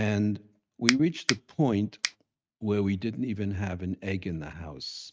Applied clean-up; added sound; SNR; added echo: neural mask model RNNoise.